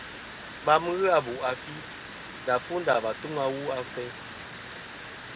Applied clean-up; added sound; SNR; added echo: none; Water; 12 dB; none.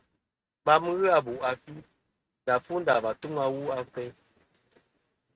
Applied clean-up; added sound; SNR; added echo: neural mask model RNNoise.